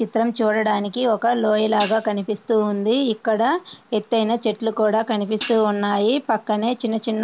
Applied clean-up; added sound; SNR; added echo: none; Hi-hat; 16 dB; none.